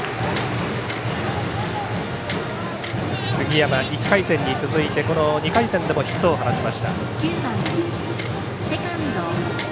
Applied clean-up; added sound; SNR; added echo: none; Camera; 19 dB; none.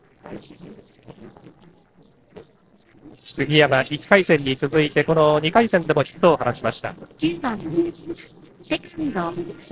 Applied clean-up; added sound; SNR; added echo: neural separator model SepFormer DNS4.